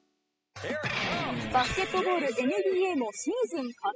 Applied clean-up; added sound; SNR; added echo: classical method spectral subtraction.